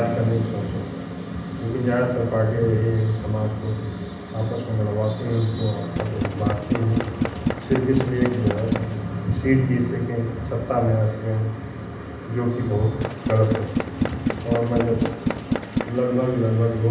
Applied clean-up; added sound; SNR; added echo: none; Tools; 3 dB; reverberation time 0.8 s.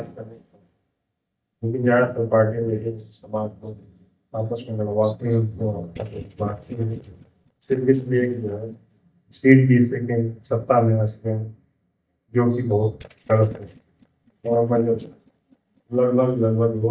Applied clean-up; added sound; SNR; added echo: neural mask model DeepFilterNet 3.